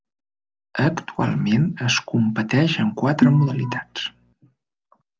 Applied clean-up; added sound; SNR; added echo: none; Organ; 1 dB; none.